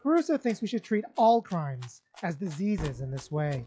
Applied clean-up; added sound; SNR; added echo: classical method log-MMSE.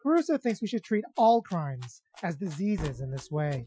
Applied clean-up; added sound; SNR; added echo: classical method Wiener filter.